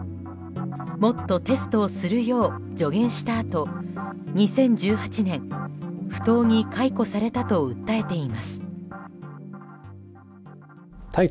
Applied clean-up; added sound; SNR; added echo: none; none; none; none.